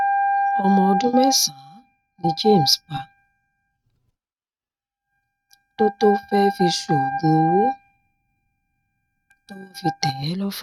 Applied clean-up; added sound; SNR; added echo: neural mask model RNNoise.